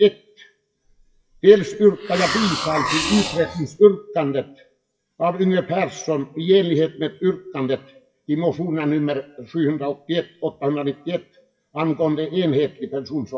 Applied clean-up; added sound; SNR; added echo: classical method WPE with log-MMSE.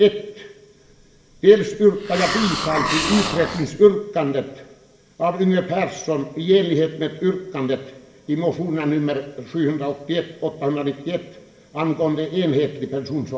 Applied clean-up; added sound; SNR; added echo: none; Hiss; 6 dB; reverberation time 0.7 s.